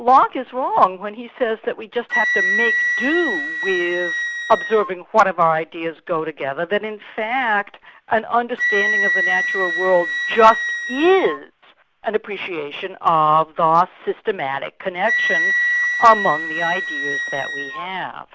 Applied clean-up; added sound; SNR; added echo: none; Wind instrument, woodwind instrument; 4 dB; none.